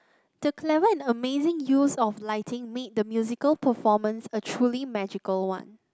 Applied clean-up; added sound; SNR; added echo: none; none; none; none.